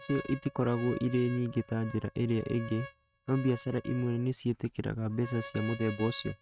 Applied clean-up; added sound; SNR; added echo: neural mask model RNNoise.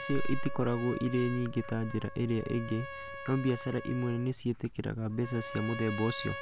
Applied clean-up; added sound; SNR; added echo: none; Trumpet; 12 dB; none.